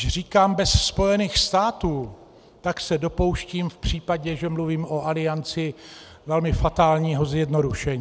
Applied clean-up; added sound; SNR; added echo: none; none; none; none.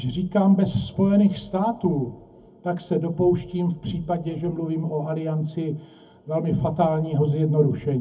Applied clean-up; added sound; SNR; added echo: none; none; none; reverberation time 0.3 s.